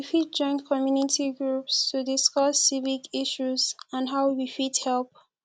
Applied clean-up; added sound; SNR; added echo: none; none; none; none.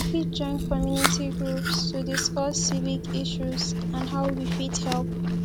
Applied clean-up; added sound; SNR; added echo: none; Wind + Chewing, mastication; -3 dB; none.